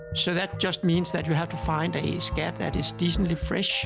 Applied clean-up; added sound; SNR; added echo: none; Bowed string instrument; 14 dB; none.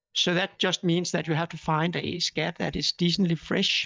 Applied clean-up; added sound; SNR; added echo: neural mask model DeepFilterNet 3.